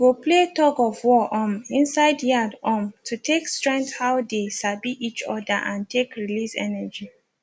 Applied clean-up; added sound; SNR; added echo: none; none; none; none.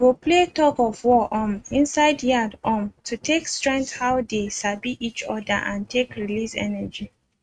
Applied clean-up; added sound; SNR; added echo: neural mask model RNNoise.